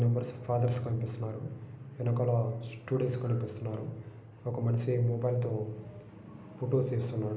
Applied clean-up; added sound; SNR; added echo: none; none; none; none.